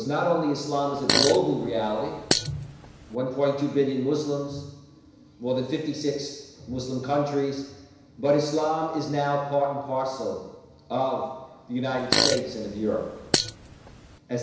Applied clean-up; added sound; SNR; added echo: none; Fart; 1 dB; reverberation time 1.0 s.